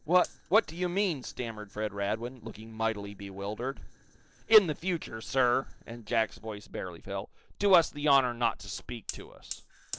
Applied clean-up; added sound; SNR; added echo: neural separator model SepFormer DNS4.